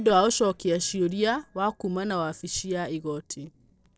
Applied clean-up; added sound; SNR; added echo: neural separator model SepFormer DNS4.